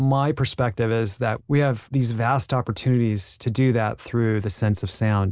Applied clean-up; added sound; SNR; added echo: none; none; none; none.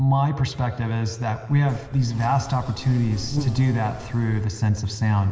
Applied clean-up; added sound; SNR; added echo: none; Insect; 11 dB; reverberation time 2.2 s.